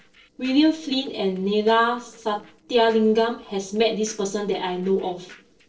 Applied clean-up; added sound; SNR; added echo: neural separator model SepFormer DNS4.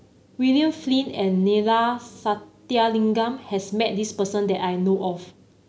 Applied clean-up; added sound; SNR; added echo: none; none; none; none.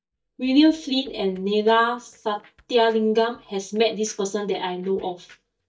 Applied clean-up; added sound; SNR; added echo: neural mask model DeepFilterNet 3.